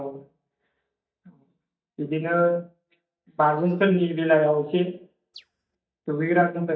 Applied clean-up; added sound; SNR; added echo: neural mask model DeepFilterNet 3.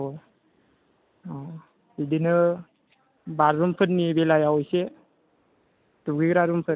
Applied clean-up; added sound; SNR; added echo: none; none; none; none.